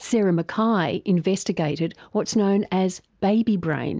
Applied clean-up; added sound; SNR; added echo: none; none; none; none.